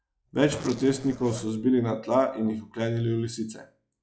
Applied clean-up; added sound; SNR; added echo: classical method log-MMSE.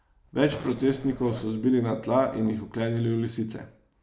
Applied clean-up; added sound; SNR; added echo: none; Zipper (clothing); 16 dB; none.